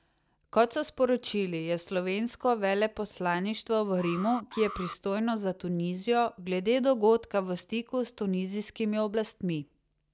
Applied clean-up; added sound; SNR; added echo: none; Alarm; 13 dB; none.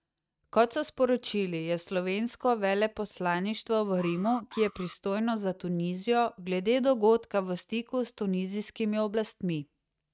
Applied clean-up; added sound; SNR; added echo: neural mask model RNNoise.